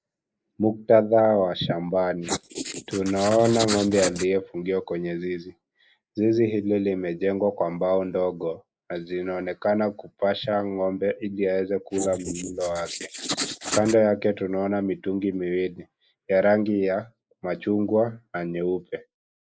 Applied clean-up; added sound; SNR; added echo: neural mask model Resemble Enhance denoiser.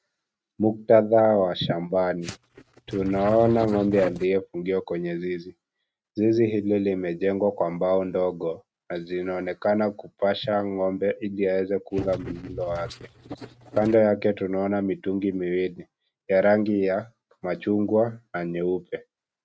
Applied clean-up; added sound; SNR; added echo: neural mask model RNNoise.